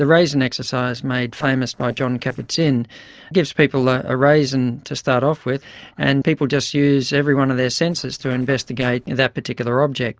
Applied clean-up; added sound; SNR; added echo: neural separator model SepFormer DNS4.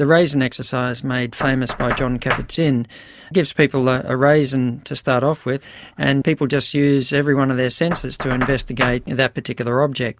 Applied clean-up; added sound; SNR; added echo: none; Knock; 13 dB; none.